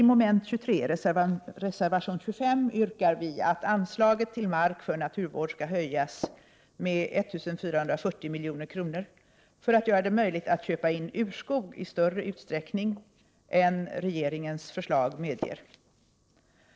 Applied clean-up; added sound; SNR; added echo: neural separator model SepFormer DNS4.